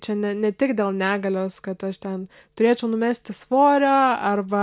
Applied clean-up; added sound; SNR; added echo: none; none; none; none.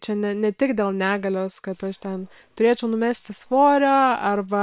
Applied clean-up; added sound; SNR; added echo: neural separator model SepFormer WHAM!.